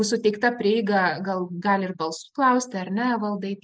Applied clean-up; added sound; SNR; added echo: none; none; none; none.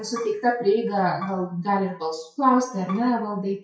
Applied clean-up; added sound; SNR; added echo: classical method WPE with log-MMSE.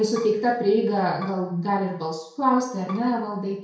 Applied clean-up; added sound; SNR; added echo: none; Bowed string instrument; 17 dB; reverberation time 0.5 s.